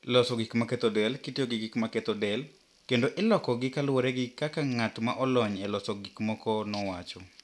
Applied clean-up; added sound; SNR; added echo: none; none; none; none.